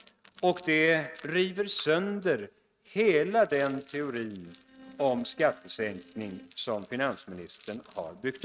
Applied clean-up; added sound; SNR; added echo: neural mask model RNNoise.